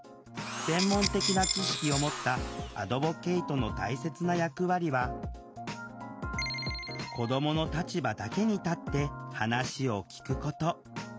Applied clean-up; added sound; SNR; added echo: none; Tools; 4 dB; none.